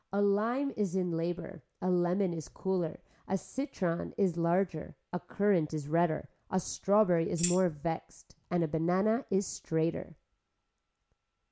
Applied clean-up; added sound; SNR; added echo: none; Tambourine; 7 dB; none.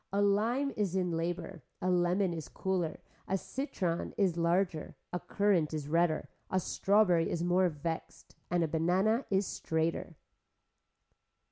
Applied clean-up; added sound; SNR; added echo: none; none; none; none.